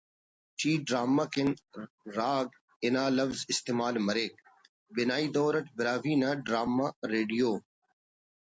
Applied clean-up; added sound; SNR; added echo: none; none; none; none.